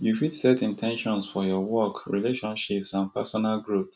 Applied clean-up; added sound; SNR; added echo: none; none; none; none.